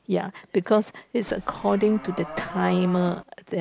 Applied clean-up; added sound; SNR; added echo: none; Livestock, farm animals, working animals; 13 dB; none.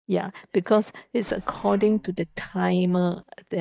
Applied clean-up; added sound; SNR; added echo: neural mask model DeepFilterNet 3.